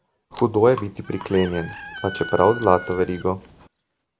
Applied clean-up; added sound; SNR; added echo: none; Chewing, mastication + Chicken, rooster; 15 dB; none.